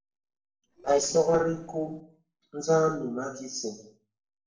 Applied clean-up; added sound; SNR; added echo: neural separator model SepFormer DNS4.